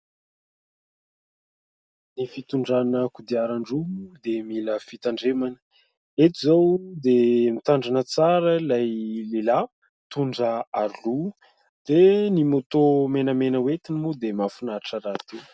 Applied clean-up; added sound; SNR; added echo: none; none; none; none.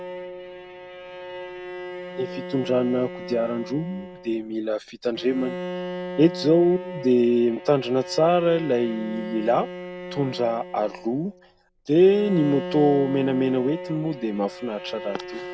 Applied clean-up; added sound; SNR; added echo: none; Bowed string instrument; 11 dB; none.